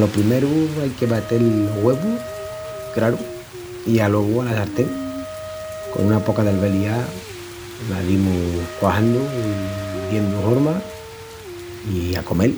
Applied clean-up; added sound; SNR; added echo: none; Wind instrument, woodwind instrument + Rain; 11 dB; none.